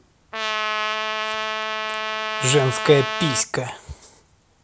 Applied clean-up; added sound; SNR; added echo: none; Trumpet; 1 dB; none.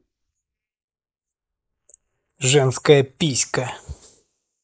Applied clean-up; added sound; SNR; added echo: neural mask model Resemble Enhance denoiser.